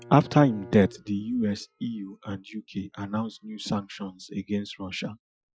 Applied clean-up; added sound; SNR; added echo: classical method Wiener filter.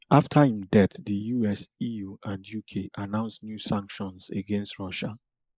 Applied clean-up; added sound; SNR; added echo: neural mask model Resemble Enhance denoiser.